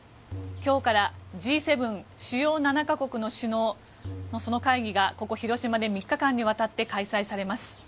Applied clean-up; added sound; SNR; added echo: none; Tabla; 17 dB; none.